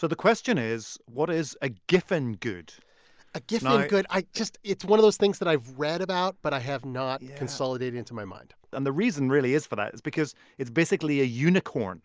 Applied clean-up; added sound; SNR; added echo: none; none; none; none.